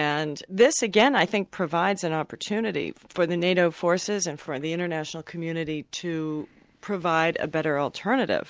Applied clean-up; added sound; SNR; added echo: none; none; none; none.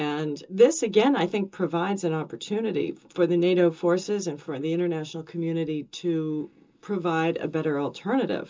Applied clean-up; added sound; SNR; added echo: none; none; none; reverberation time 0.2 s.